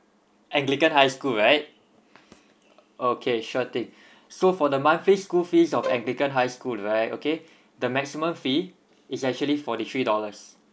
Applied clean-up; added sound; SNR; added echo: none; Bowed string instrument; 9 dB; none.